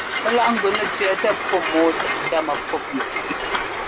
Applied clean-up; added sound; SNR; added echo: none; Train; 2 dB; none.